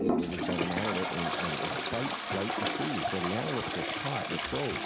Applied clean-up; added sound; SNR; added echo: none; Toilet flush; -4 dB; none.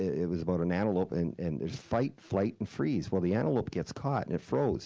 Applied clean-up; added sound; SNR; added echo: none; none; none; none.